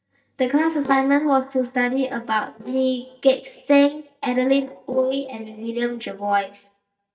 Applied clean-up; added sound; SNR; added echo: neural mask model DeepFilterNet 3.